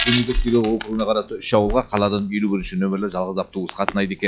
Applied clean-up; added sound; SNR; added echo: classical method log-MMSE.